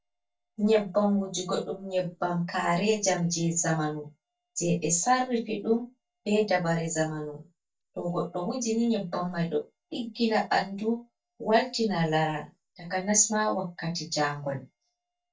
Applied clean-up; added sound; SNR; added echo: neural mask model DeepFilterNet 3.